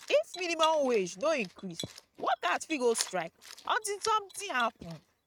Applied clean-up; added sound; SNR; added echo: neural mask model RNNoise.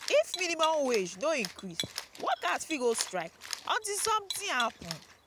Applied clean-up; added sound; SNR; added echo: none; Cat; 10 dB; none.